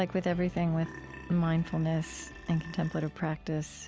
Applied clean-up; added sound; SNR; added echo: none; Burping, eructation; 18 dB; none.